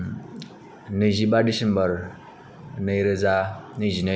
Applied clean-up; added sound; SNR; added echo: none; none; none; none.